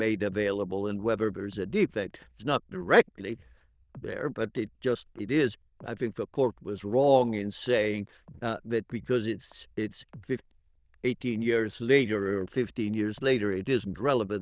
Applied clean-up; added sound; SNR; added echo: neural diffusion model UNIVERSE++.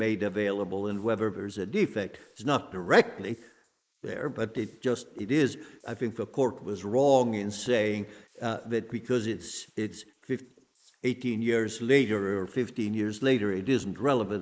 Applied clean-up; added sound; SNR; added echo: neural mask model Resemble Enhance denoiser.